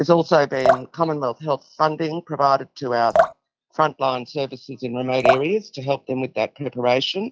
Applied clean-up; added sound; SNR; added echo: classical method log-MMSE.